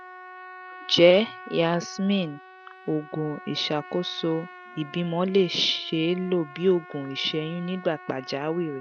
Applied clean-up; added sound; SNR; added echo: none; Trumpet; 18 dB; none.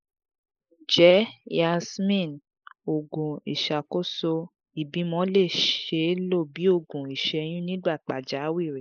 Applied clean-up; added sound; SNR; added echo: neural mask model Resemble Enhance denoiser.